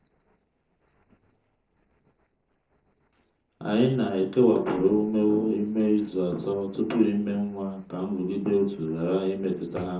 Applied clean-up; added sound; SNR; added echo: neural separator model SepFormer DNS4.